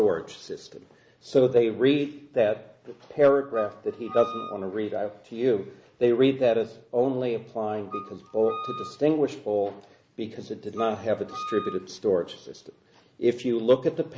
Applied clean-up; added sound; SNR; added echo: none; Wind instrument, woodwind instrument; 13 dB; none.